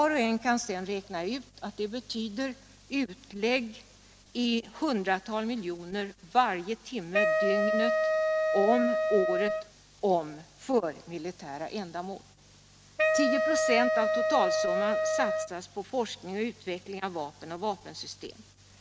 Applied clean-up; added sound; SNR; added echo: none; Wind instrument, woodwind instrument; -3 dB; none.